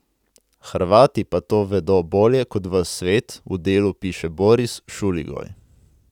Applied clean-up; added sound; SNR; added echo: none; none; none; none.